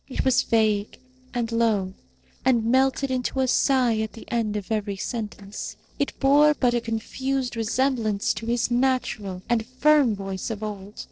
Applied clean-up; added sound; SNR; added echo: neural separator model SepFormer DNS4.